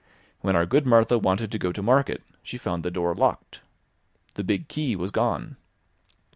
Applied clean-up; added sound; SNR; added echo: none; none; none; none.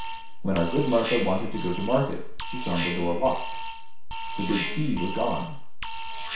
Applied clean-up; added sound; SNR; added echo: none; Alarm; 1 dB; reverberation time 0.6 s.